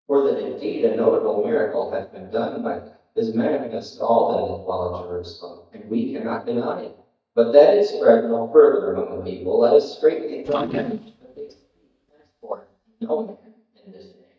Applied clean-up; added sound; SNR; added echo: neural mask model DeepFilterNet 3.